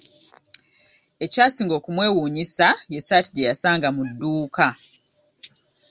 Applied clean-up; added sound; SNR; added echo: none; none; none; none.